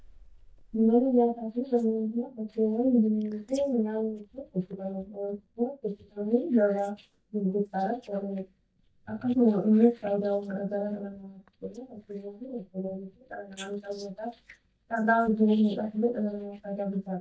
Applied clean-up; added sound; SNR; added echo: neural mask model DeepFilterNet 3.